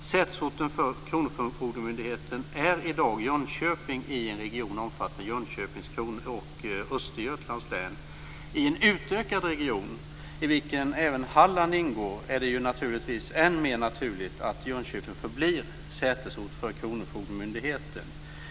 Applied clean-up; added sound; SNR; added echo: none; none; none; none.